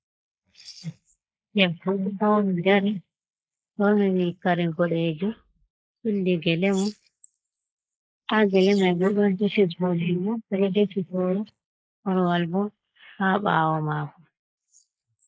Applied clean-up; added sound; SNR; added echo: neural mask model Resemble Enhance denoiser.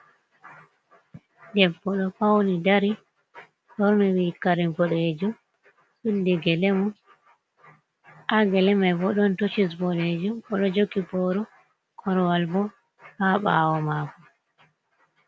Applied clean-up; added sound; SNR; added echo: none; none; none; none.